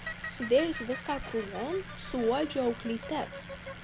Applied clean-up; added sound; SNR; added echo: none; Bicycle; 8 dB; none.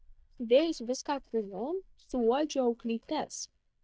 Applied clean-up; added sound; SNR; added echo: neural mask model DeepFilterNet 3.